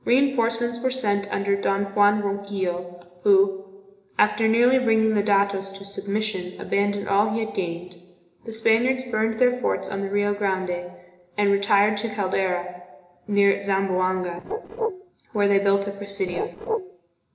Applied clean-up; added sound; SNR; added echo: neural separator model SepFormer DNS4.